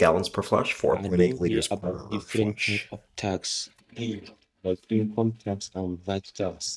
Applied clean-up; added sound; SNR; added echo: neural mask model DeepFilterNet 3.